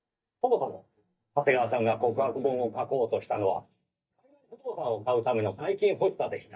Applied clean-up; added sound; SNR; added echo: neural mask model DeepFilterNet 3.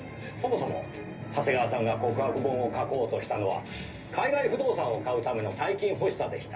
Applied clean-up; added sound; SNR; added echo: none; Bowed string instrument; 12 dB; reverberation time 0.3 s.